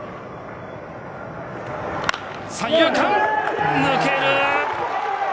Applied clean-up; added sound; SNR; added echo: none; none; none; none.